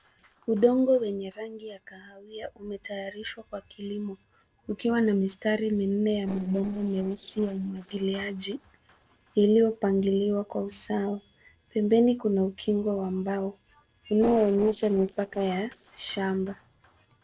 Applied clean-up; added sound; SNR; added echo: neural separator model SepFormer DNS4.